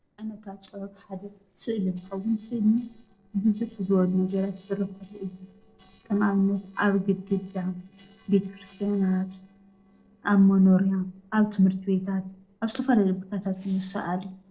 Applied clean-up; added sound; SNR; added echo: neural separator model SepFormer DNS4.